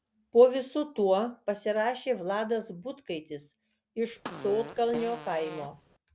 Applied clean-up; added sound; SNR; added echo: none; Fart; 14 dB; none.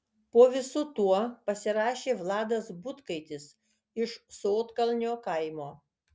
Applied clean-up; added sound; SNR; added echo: none; none; none; none.